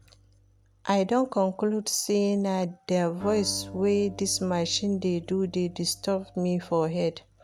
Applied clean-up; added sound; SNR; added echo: none; Acoustic guitar; 20 dB; none.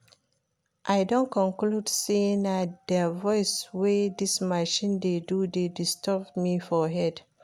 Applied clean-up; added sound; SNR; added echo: none; none; none; none.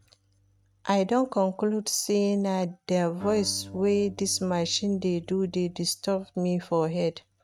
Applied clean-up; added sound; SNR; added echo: neural mask model RNNoise.